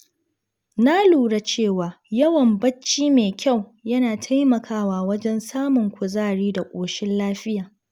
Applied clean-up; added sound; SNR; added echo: none; none; none; none.